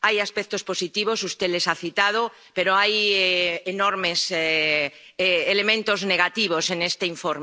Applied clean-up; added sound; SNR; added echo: none; none; none; none.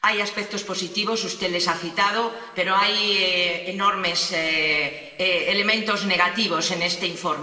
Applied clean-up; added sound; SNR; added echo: none; none; none; reverberation time 2.2 s.